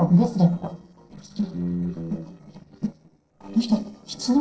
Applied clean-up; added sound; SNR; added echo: neural separator model SepFormer DNS4.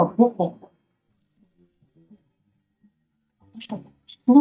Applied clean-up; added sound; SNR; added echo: neural mask model DeepFilterNet 3.